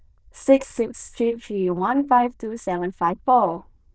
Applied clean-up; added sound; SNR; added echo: neural diffusion model UNIVERSE++.